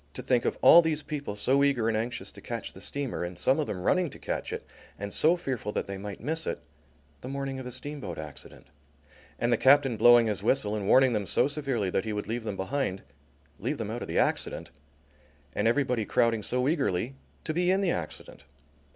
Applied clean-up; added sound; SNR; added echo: none; none; none; none.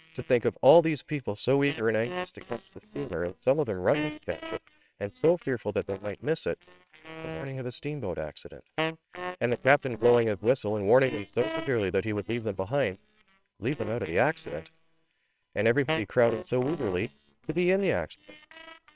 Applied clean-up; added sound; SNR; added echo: neural separator model SepFormer WHAMR!.